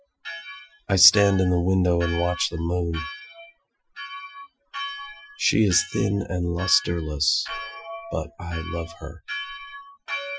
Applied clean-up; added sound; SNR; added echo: classical method Wiener filter.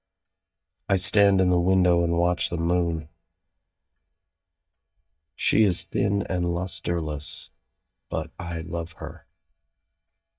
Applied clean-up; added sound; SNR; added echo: neural mask model DeepFilterNet 3.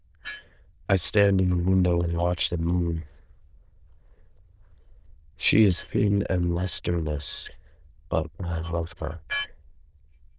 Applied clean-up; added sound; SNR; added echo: neural diffusion model UNIVERSE++.